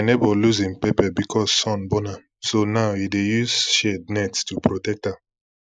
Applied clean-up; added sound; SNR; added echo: neural mask model Resemble Enhance denoiser.